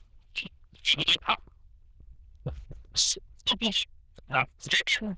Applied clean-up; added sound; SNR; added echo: neural diffusion model UNIVERSE++.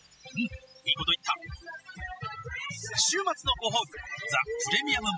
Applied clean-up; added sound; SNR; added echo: classical method spectral subtraction.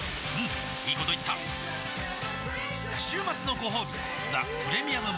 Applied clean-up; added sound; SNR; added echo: none; Wind instrument, woodwind instrument; 11 dB; none.